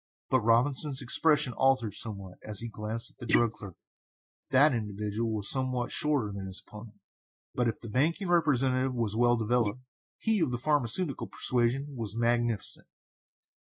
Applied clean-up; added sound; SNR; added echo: neural mask model Resemble Enhance denoiser.